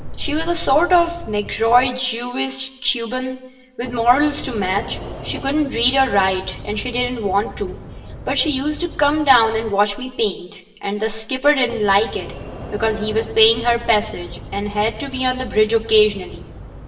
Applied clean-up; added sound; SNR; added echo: none; Sliding door; 14 dB; reverberation time 0.9 s.